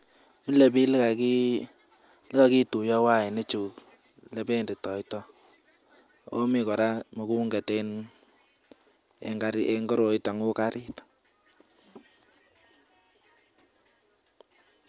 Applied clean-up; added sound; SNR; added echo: none; none; none; none.